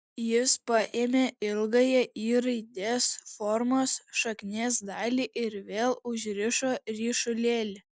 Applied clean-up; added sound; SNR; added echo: none; none; none; none.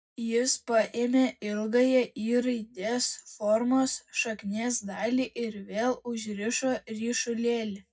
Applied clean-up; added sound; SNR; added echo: none; none; none; reverberation time 0.3 s.